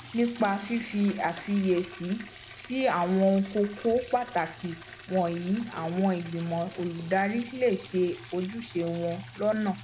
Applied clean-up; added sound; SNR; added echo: none; Liquid; 18 dB; none.